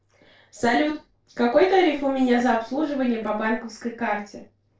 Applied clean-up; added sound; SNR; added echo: neural separator model SepFormer DNS4.